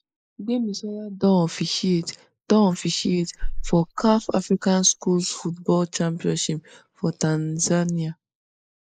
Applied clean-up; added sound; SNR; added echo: neural mask model Resemble Enhance denoiser.